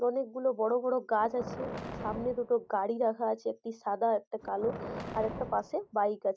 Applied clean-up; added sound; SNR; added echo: none; Boom; 10 dB; none.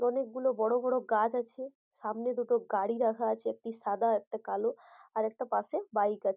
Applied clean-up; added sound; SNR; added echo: none; none; none; none.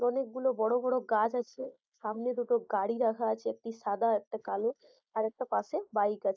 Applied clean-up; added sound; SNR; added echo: neural mask model Resemble Enhance denoiser.